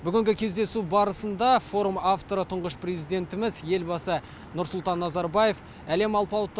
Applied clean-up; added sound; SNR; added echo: none; none; none; none.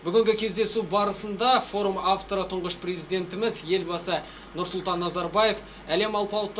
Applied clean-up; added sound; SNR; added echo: none; none; none; reverberation time 0.2 s.